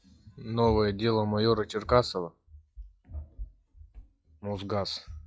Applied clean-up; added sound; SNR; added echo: classical method log-MMSE.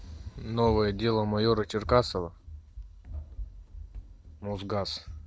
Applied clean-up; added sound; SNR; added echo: none; Run; 11 dB; none.